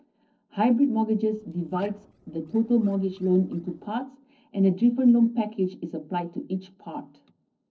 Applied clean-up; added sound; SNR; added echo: neural separator model SepFormer DNS4.